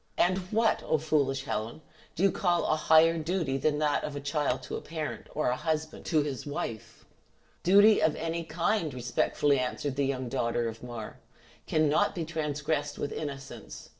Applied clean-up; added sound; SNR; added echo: neural separator model SepFormer DNS4.